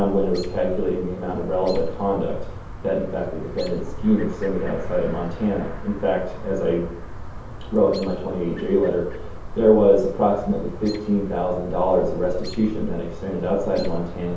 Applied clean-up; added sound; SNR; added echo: none; Chirp, tweet; 8 dB; reverberation time 0.7 s.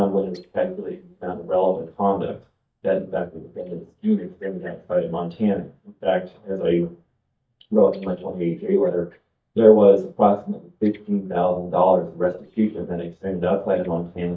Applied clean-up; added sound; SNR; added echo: neural mask model DeepFilterNet 3.